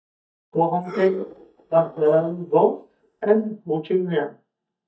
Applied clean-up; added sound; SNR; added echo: neural mask model DeepFilterNet 3.